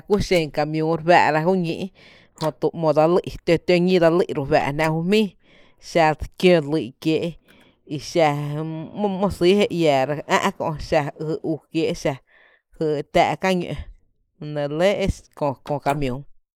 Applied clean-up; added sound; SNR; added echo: neural mask model Resemble Enhance denoiser.